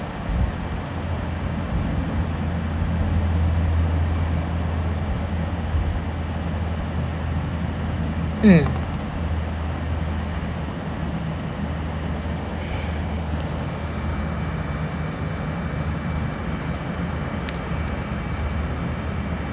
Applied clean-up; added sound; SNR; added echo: none; none; none; none.